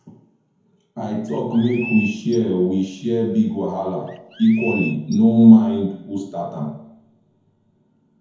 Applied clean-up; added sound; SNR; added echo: none; Chirp, tweet; 14 dB; reverberation time 0.9 s.